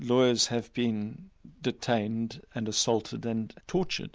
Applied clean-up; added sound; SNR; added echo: none; none; none; none.